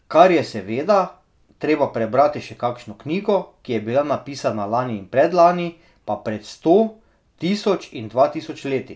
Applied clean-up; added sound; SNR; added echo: none; none; none; none.